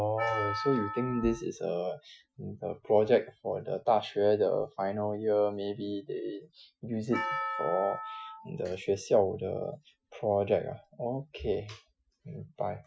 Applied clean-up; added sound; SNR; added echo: classical method Wiener filter.